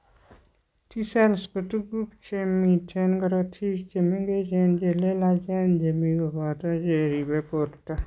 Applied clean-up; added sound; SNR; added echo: none; none; none; none.